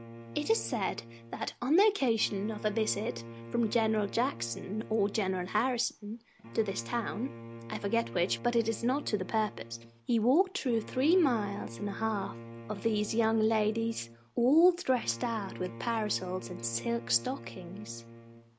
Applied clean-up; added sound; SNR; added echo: none; Bowed string instrument; 14 dB; none.